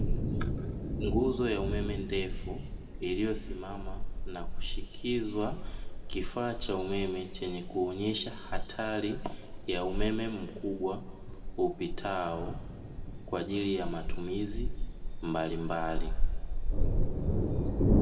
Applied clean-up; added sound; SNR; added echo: none; Thunder; -3 dB; reverberation time 1.6 s.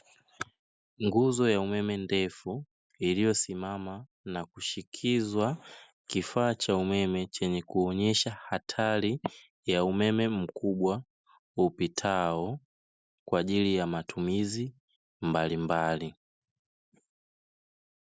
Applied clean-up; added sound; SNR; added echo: none; none; none; none.